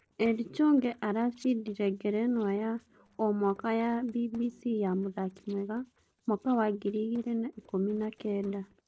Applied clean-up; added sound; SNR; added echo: neural separator model SepFormer DNS4.